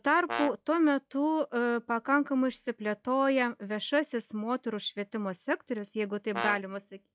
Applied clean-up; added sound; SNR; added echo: classical method log-MMSE.